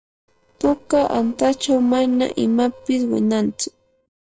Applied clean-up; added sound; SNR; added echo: neural separator model SepFormer DNS4.